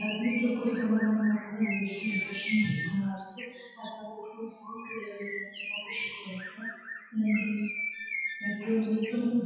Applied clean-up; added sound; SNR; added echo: classical method WPE with log-MMSE.